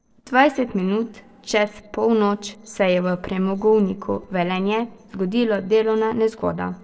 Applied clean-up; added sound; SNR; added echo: neural separator model SepFormer DNS4.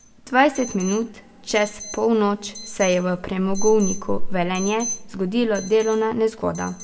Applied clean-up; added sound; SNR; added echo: none; Alarm; 16 dB; reverberation time 1.7 s.